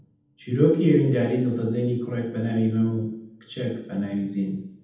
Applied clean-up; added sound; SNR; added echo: none; none; none; reverberation time 0.8 s.